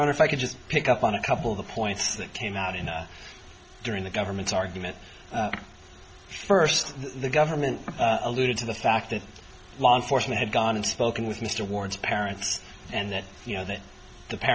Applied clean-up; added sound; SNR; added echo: none; none; none; none.